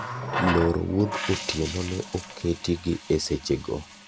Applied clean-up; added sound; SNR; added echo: none; Water tap, faucet; 6 dB; none.